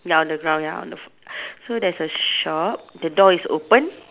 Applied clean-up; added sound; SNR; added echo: none; none; none; none.